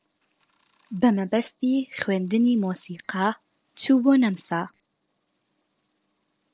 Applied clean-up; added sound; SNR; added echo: neural separator model SepFormer DNS4.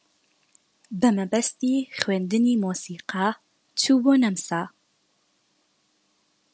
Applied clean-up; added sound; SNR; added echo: none; none; none; none.